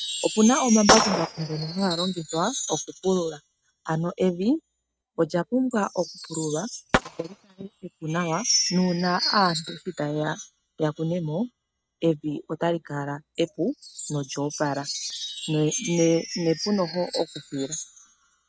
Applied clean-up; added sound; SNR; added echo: neural mask model RNNoise.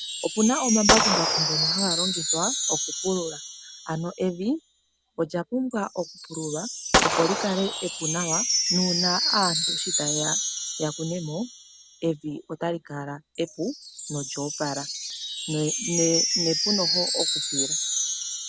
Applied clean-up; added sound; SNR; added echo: none; Gunshot, gunfire + Wind chime; -1 dB; none.